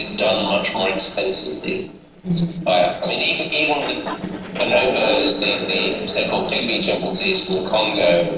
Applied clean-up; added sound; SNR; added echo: neural separator model SepFormer DNS4.